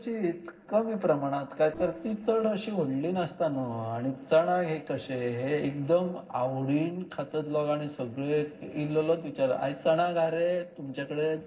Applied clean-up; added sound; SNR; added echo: neural separator model SepFormer DNS4.